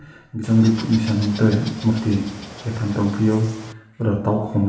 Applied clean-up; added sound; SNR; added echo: none; Water / Bird; 17 dB; reverberation time 0.8 s.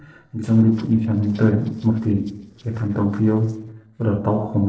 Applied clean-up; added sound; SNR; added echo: neural separator model SepFormer DNS4.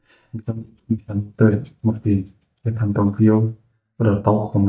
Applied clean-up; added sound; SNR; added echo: neural mask model DeepFilterNet 3.